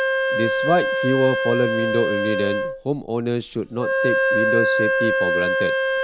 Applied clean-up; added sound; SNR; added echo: none; Wind instrument, woodwind instrument; -3 dB; none.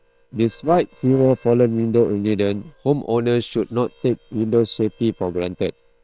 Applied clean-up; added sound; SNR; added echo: neural separator model SepFormer WHAM!.